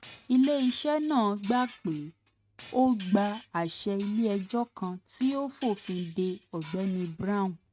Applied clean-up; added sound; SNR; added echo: neural mask model RNNoise.